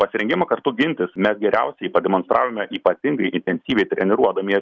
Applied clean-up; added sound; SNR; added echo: none; none; none; none.